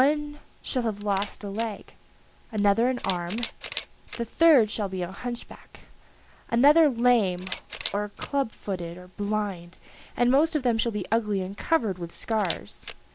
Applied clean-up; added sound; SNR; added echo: none; Camera; 13 dB; none.